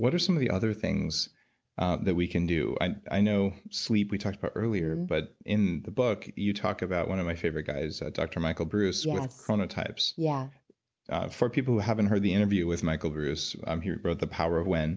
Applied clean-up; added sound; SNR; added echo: none; none; none; none.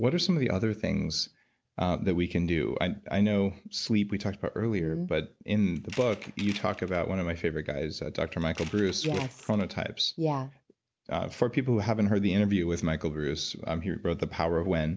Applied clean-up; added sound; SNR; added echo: none; Tools; 18 dB; none.